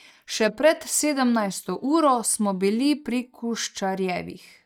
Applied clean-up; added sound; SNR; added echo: neural mask model DeepFilterNet 3.